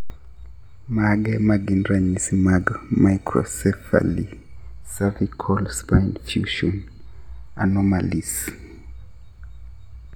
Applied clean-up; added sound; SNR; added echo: none; none; none; none.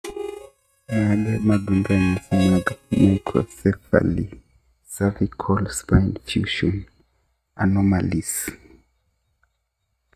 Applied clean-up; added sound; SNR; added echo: neural mask model RNNoise.